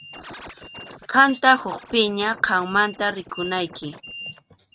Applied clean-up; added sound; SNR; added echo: neural mask model RNNoise.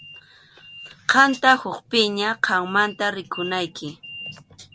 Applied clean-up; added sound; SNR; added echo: none; none; none; none.